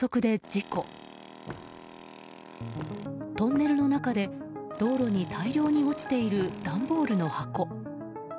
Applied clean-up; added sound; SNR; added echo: none; Walk, footsteps + Tools; 16 dB; none.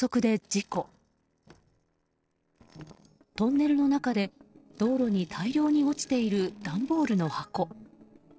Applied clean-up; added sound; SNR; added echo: neural separator model SepFormer DNS4.